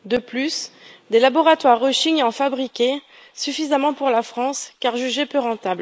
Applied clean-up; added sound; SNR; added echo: neural mask model Resemble Enhance denoiser.